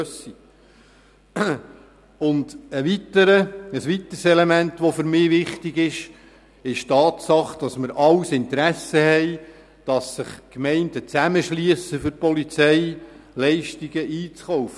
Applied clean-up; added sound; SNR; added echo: none; none; none; none.